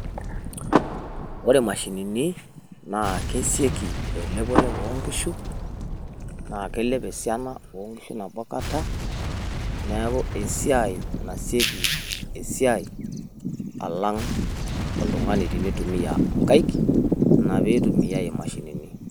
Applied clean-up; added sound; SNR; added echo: none; Car + Boom; 5 dB; none.